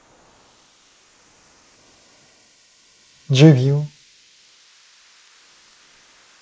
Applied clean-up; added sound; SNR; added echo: neural mask model Resemble Enhance denoiser.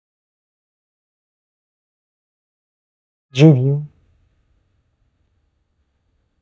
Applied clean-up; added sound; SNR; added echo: neural mask model DeepFilterNet 3.